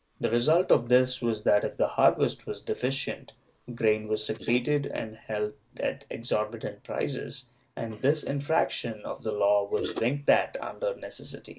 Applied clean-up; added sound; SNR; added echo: neural mask model Resemble Enhance denoiser.